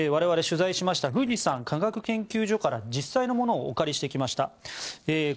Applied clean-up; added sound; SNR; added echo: neural separator model SepFormer DNS4.